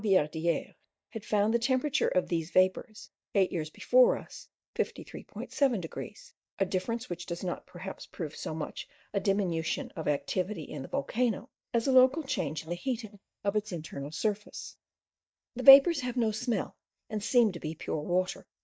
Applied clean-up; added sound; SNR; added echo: neural mask model DeepFilterNet 3.